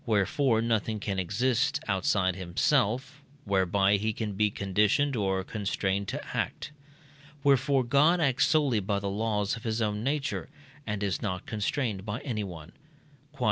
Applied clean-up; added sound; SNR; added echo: none; none; none; none.